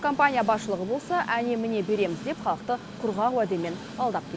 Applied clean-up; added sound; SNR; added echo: none; Train; 13 dB; none.